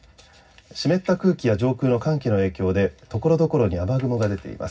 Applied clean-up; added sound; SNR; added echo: none; none; none; reverberation time 0.4 s.